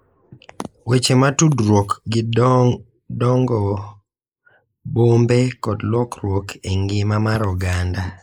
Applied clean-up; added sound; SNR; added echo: neural mask model Resemble Enhance denoiser.